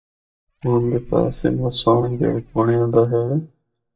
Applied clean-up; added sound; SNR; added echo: neural mask model DeepFilterNet 3.